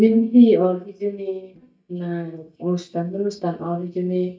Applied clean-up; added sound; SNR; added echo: neural mask model DeepFilterNet 3.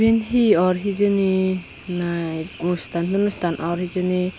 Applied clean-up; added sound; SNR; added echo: none; none; none; none.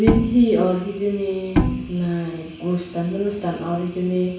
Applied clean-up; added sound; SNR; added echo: none; Bowed string instrument; 3 dB; reverberation time 0.7 s.